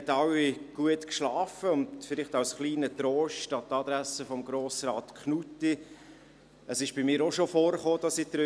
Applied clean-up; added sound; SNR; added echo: none; none; none; none.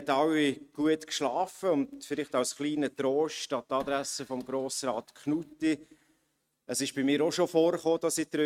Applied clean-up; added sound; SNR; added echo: neural mask model RNNoise.